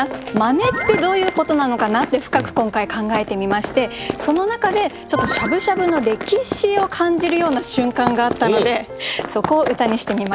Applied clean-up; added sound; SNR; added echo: none; Run; 10 dB; none.